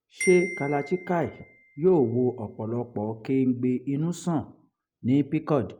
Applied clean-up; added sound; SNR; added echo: none; Marimba, xylophone; 14 dB; none.